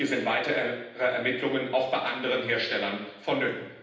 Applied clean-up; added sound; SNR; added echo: none; none; none; reverberation time 0.9 s.